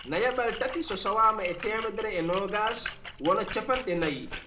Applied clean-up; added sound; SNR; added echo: none; Splash, splatter; 12 dB; reverberation time 0.7 s.